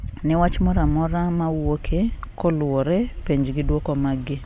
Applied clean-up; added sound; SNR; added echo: none; none; none; none.